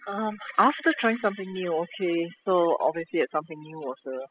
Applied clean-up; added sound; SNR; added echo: classical method spectral subtraction.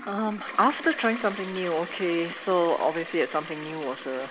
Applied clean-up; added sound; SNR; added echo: none; Toilet flush; 12 dB; none.